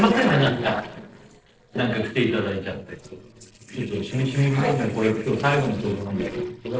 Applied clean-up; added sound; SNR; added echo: neural separator model SepFormer DNS4.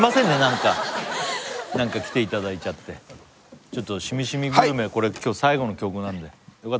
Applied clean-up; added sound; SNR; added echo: none; none; none; none.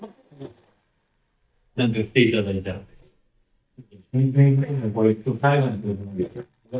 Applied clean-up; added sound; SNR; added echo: neural mask model DeepFilterNet 3.